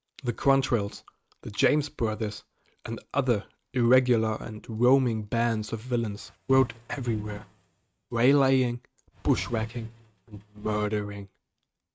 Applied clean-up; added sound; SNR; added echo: neural mask model RNNoise.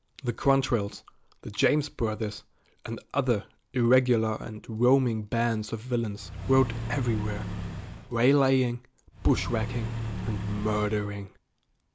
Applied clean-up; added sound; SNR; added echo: none; Accelerating, revving, vroom / Car; 6 dB; none.